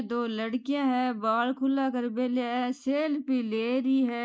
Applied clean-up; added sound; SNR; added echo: neural mask model Resemble Enhance denoiser.